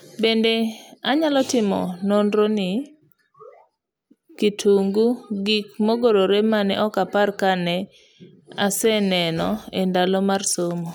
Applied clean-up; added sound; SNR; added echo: none; none; none; none.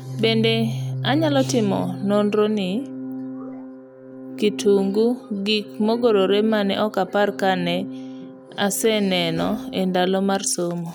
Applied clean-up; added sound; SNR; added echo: none; Organ; 10 dB; none.